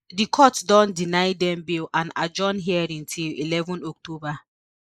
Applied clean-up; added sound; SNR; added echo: neural mask model Resemble Enhance denoiser.